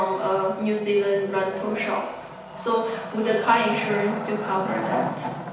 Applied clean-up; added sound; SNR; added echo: none; Wood; 8 dB; reverberation time 0.8 s.